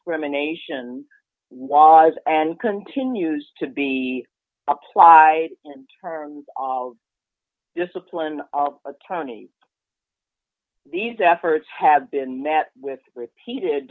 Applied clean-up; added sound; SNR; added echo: none; none; none; none.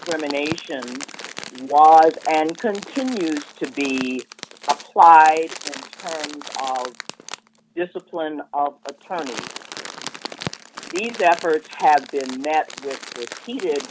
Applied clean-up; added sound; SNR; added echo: none; Crumpling, crinkling; 15 dB; none.